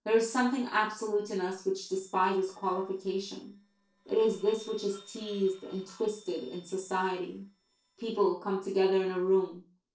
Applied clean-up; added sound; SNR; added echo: neural separator model SepFormer DNS4.